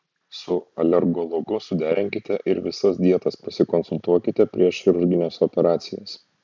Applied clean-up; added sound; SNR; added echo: none; none; none; none.